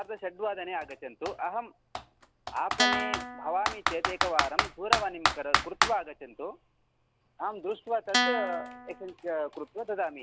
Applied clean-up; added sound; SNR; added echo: none; Guitar + Computer keyboard; -2 dB; none.